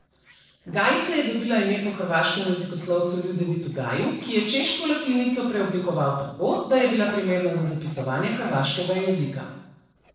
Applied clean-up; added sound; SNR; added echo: neural separator model SepFormer DNS4.